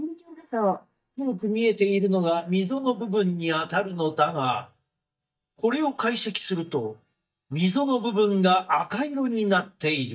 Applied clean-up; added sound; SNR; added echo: neural mask model DeepFilterNet 3.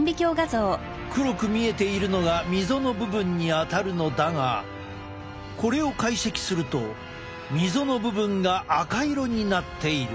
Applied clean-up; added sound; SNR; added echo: none; none; none; none.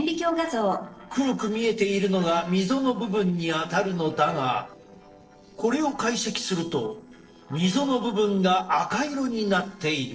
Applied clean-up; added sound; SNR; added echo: neural separator model SepFormer DNS4.